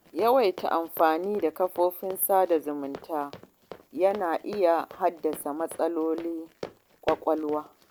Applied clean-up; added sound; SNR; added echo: none; Run; 18 dB; none.